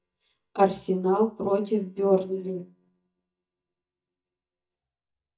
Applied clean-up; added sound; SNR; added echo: neural mask model DeepFilterNet 3.